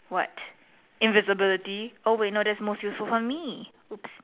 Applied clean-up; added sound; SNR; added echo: none; none; none; none.